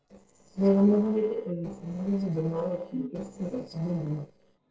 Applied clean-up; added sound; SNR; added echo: neural separator model SepFormer DNS4.